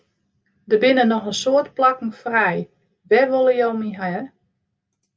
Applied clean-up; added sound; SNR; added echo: none; none; none; none.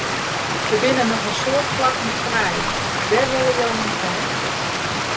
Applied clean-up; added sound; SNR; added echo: none; Stream; -1 dB; none.